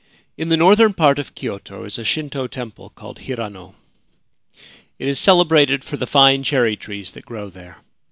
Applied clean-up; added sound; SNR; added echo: none; none; none; none.